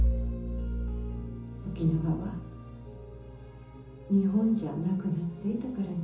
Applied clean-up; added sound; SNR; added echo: none; Bowed string instrument; 4 dB; reverberation time 0.6 s.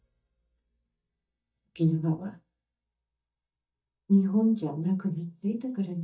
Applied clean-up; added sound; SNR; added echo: neural mask model DeepFilterNet 3.